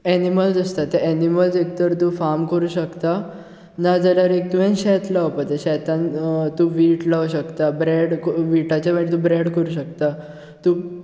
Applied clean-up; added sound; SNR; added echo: none; none; none; none.